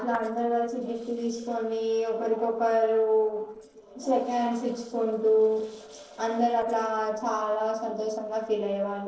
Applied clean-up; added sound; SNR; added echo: neural separator model SepFormer DNS4.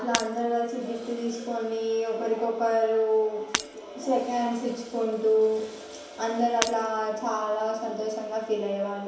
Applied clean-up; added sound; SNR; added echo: none; Shatter; 11 dB; reverberation time 0.9 s.